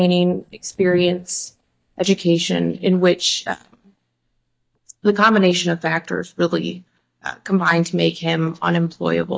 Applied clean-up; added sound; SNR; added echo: neural mask model DeepFilterNet 3.